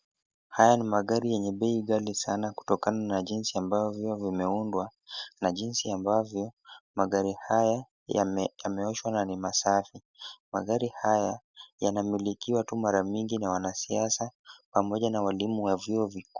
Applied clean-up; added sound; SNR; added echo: none; none; none; none.